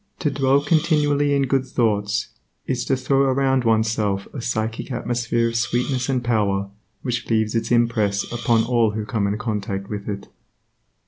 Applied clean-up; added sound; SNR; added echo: none; Hiss; 17 dB; none.